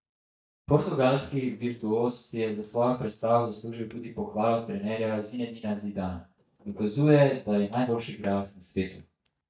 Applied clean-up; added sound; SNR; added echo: neural mask model DeepFilterNet 3.